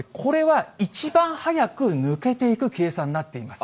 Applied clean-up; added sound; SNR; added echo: none; none; none; none.